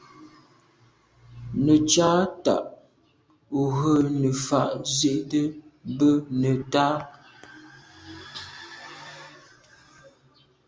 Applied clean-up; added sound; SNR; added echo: none; none; none; none.